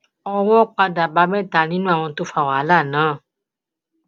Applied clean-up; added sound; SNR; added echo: none; none; none; none.